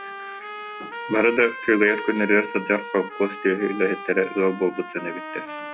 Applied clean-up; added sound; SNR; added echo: none; Trumpet; 11 dB; none.